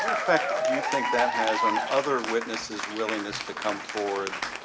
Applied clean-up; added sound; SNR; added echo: none; Applause / Cheering; 0 dB; none.